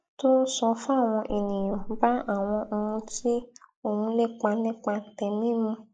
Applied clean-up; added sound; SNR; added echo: neural mask model Resemble Enhance denoiser.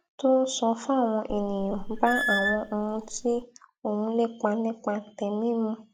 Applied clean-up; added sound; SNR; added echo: none; Squeak / Screech; 5 dB; none.